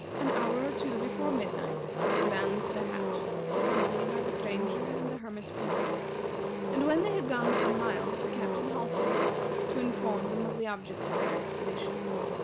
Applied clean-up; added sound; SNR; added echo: none; Engine; -4 dB; none.